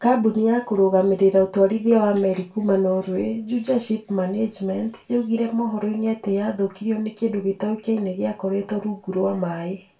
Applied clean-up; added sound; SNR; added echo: none; none; none; reverberation time 0.2 s.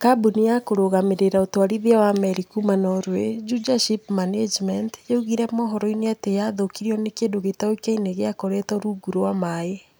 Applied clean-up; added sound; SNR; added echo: none; none; none; none.